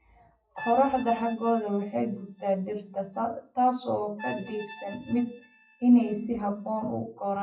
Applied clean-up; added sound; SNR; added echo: classical method WPE with log-MMSE.